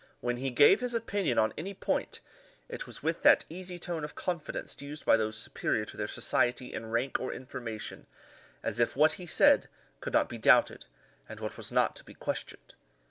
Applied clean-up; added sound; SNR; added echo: none; none; none; none.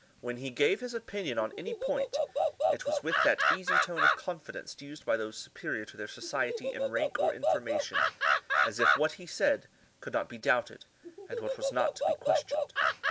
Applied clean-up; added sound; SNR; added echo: none; Animal; -3 dB; none.